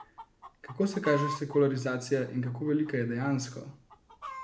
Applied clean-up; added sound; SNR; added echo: none; Chicken, rooster; 13 dB; none.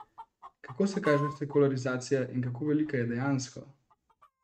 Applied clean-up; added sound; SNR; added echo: neural mask model RNNoise.